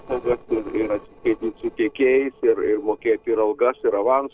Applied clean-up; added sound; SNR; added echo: neural separator model SepFormer DNS4.